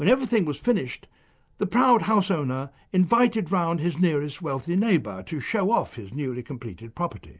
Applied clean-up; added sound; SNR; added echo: none; none; none; none.